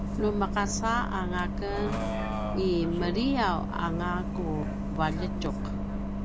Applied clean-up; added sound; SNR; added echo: none; Bus; 0 dB; none.